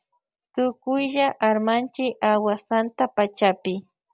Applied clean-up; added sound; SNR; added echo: none; none; none; none.